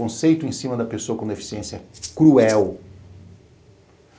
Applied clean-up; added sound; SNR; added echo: none; Rattle (instrument); 17 dB; none.